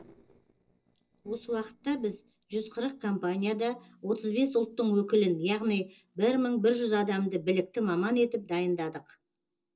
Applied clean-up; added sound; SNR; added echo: neural separator model SepFormer DNS4.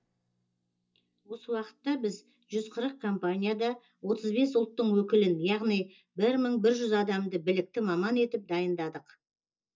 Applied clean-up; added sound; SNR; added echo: neural mask model DeepFilterNet 3.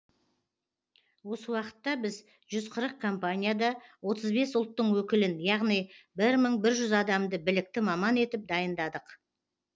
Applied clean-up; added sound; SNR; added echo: none; none; none; none.